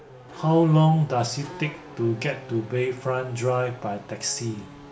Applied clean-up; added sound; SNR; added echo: none; Race car, auto racing / Accelerating, revving, vroom; 18 dB; reverberation time 0.4 s.